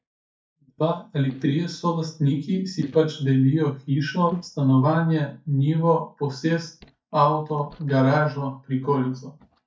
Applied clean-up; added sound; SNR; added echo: neural mask model DeepFilterNet 3.